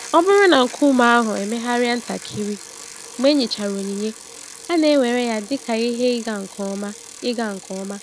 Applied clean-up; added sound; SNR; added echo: none; Bicycle; 15 dB; none.